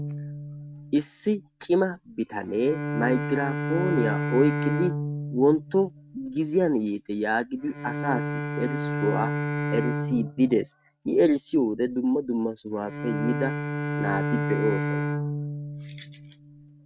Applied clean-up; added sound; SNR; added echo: neural mask model RNNoise.